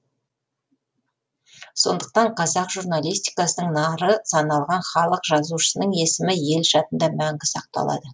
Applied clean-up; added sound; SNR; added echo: none; none; none; none.